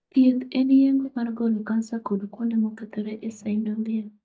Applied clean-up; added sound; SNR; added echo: neural mask model DeepFilterNet 3.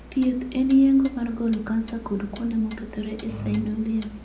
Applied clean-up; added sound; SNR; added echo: none; Clock; 18 dB; reverberation time 0.5 s.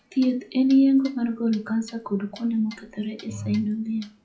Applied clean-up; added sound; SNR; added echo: classical method WPE with log-MMSE.